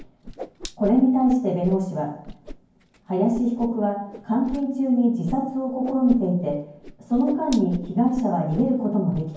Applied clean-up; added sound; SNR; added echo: none; Whoosh, swoosh, swish; 17 dB; reverberation time 0.9 s.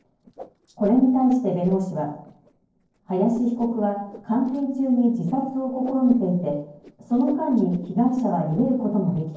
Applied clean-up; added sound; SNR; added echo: neural separator model SepFormer DNS4.